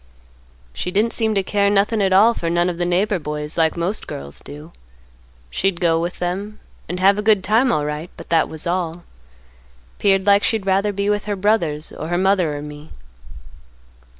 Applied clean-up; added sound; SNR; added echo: none; none; none; none.